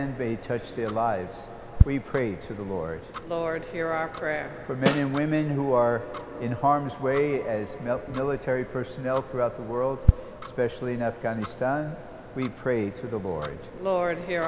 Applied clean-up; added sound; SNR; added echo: none; Tick-tock + Snare drum; 4 dB; none.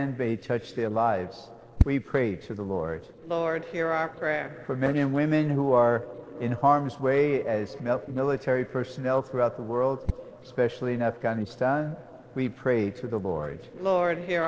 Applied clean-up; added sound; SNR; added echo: neural separator model SepFormer DNS4.